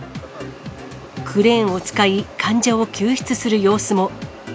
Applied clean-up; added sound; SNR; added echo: none; none; none; none.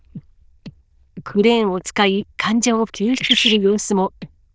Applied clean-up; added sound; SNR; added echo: neural diffusion model UNIVERSE++.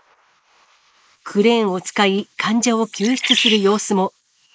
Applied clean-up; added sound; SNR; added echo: neural mask model Resemble Enhance denoiser.